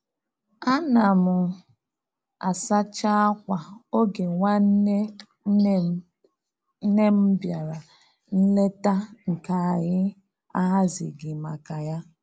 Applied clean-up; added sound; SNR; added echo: none; none; none; none.